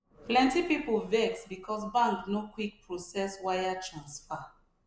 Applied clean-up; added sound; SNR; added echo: none; none; none; none.